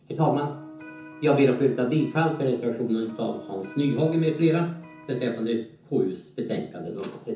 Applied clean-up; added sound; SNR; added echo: none; Electric guitar; 18 dB; reverberation time 0.6 s.